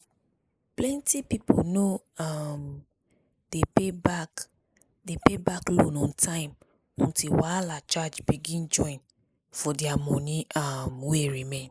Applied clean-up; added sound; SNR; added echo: neural mask model Resemble Enhance denoiser.